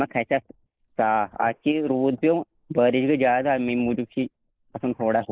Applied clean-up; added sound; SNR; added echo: neural mask model Resemble Enhance denoiser.